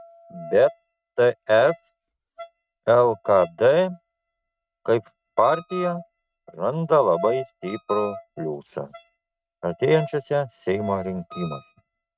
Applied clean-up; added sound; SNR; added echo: neural mask model RNNoise.